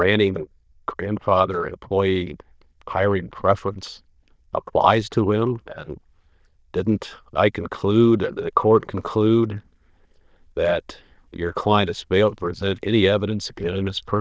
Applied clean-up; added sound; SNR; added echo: neural diffusion model UNIVERSE++.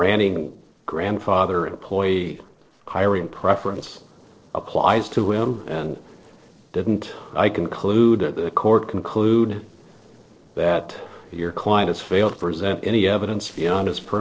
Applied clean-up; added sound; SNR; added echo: neural separator model SepFormer DNS4.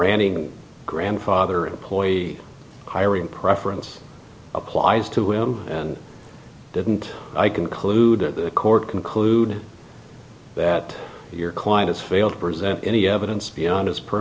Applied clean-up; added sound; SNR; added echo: none; none; none; none.